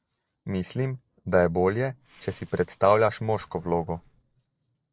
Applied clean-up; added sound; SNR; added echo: neural separator model SepFormer DNS4.